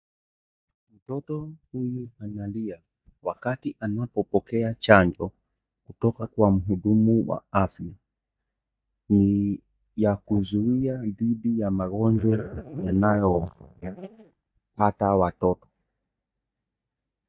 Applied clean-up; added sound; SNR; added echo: neural mask model DeepFilterNet 3.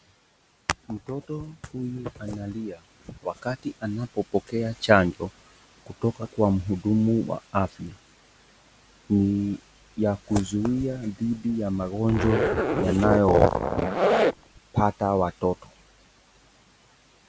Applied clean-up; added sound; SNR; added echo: none; Zipper (clothing); -3 dB; none.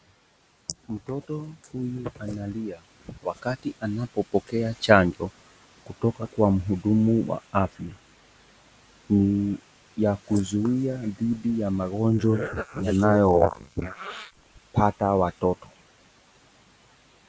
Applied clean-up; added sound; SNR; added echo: neural mask model Resemble Enhance denoiser.